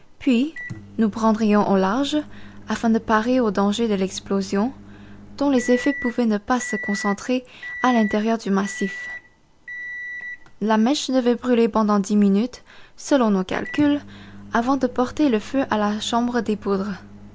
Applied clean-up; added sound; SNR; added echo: none; Microwave oven; 16 dB; none.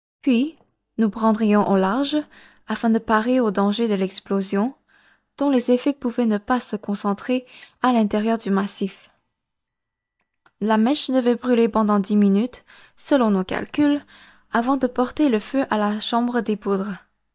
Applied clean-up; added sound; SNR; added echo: neural mask model DeepFilterNet 3.